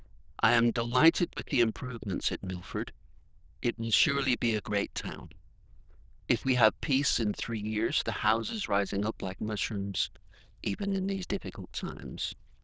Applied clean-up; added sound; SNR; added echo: neural diffusion model UNIVERSE++.